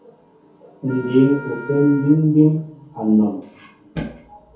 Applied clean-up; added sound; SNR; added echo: none; Wind instrument, woodwind instrument; 19 dB; reverberation time 0.6 s.